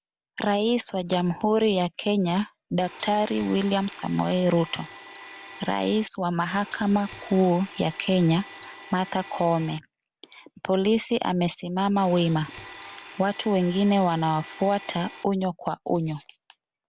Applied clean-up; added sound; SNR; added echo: none; Domestic sounds, home sounds; 17 dB; none.